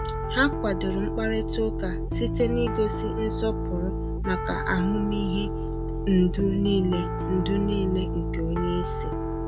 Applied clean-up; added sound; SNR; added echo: none; Piano; 1 dB; none.